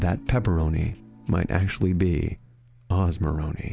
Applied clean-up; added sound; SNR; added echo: none; none; none; none.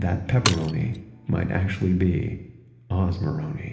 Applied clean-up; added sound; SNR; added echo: none; Shatter; 11 dB; reverberation time 1.1 s.